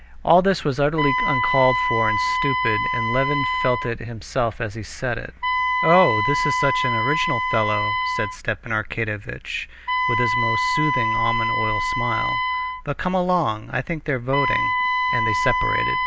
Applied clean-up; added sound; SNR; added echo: none; Wind instrument, woodwind instrument; 0 dB; none.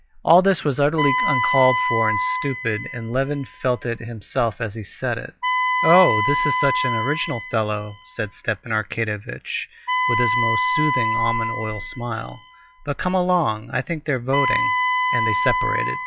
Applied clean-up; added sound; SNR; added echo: classical method log-MMSE.